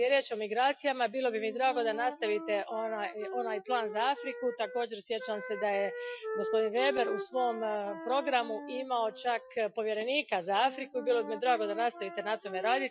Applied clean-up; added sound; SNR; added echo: classical method Wiener filter.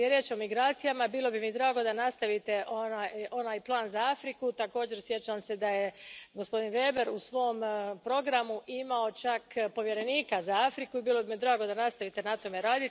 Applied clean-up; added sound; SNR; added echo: none; none; none; none.